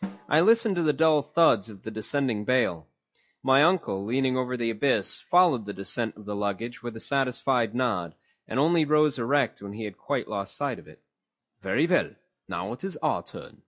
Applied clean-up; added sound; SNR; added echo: classical method log-MMSE.